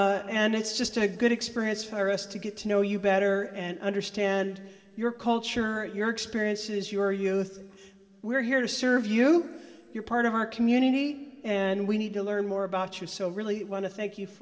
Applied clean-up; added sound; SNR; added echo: none; none; none; reverberation time 2.9 s.